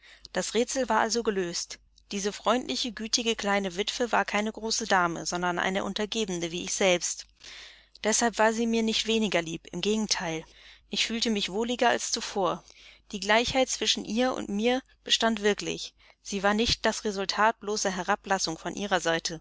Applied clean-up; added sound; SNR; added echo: none; none; none; none.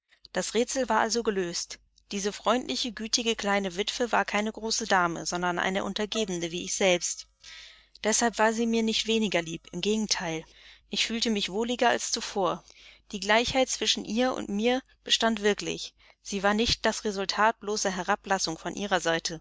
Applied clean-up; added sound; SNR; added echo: neural mask model DeepFilterNet 3.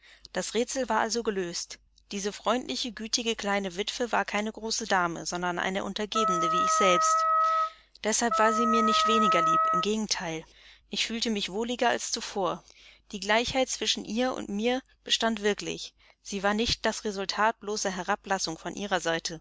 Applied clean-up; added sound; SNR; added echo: none; Wind instrument, woodwind instrument; -4 dB; none.